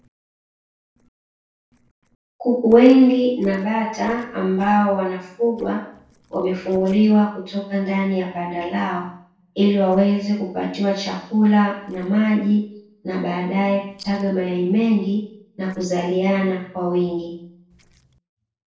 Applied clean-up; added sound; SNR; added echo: neural separator model SepFormer DNS4.